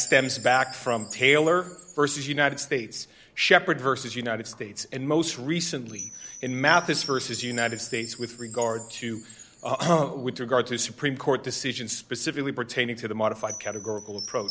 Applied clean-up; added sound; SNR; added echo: none; Chime; 16 dB; none.